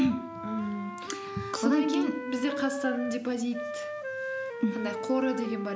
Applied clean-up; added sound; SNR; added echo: none; Wind instrument, woodwind instrument; 6 dB; none.